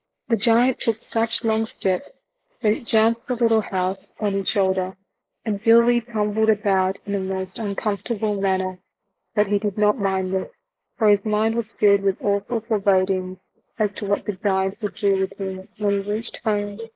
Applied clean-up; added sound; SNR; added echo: neural mask model Resemble Enhance denoiser.